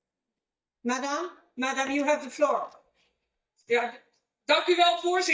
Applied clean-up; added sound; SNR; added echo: neural mask model DeepFilterNet 3.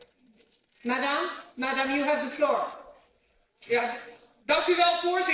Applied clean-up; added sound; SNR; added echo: neural separator model SepFormer DNS4.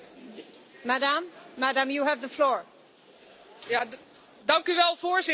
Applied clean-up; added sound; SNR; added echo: none; none; none; none.